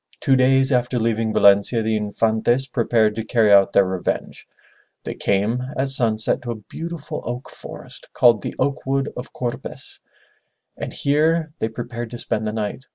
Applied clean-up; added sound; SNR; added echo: none; none; none; none.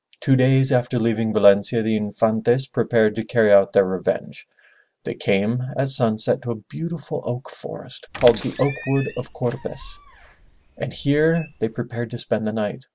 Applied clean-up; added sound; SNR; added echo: none; Squeak; 16 dB; none.